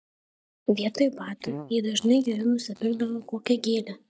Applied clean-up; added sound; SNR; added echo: neural mask model DeepFilterNet 3.